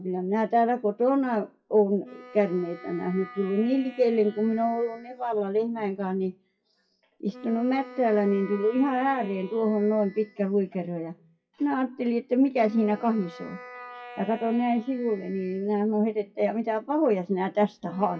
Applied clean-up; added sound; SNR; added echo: classical method WPE with log-MMSE.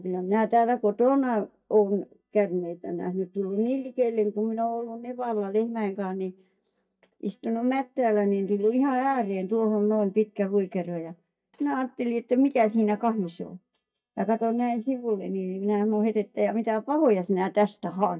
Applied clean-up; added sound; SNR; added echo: neural mask model DeepFilterNet 3.